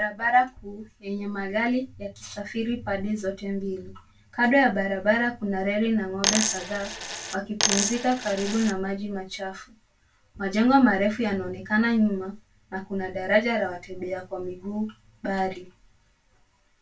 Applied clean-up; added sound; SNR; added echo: none; Coin (dropping); 2 dB; reverberation time 0.2 s.